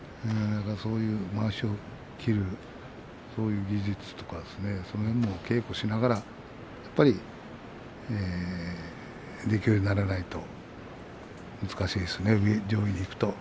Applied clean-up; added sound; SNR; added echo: none; none; none; none.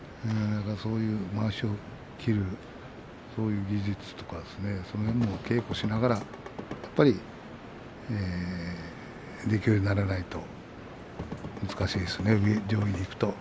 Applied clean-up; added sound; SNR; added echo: none; Drum / Drum kit; 11 dB; none.